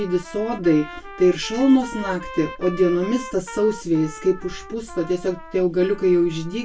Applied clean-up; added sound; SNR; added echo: none; Trumpet; 16 dB; reverberation time 0.2 s.